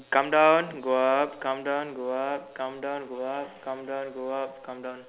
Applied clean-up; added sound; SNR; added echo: none; none; none; none.